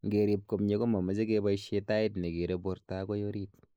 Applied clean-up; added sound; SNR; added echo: neural mask model Resemble Enhance denoiser.